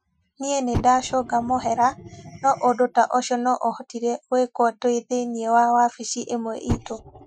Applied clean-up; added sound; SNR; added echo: classical method Wiener filter.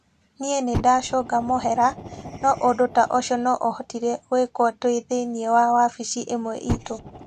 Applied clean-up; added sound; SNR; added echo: none; Fire; 14 dB; none.